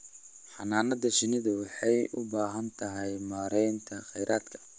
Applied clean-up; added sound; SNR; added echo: none; none; none; none.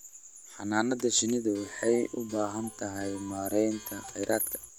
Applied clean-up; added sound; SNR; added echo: none; Clock; 20 dB; none.